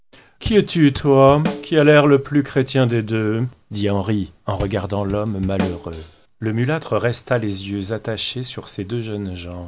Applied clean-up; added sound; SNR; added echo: none; Drum kit; 11 dB; none.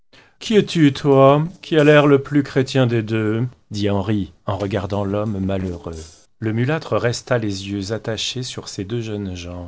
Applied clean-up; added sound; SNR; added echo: neural separator model SepFormer DNS4.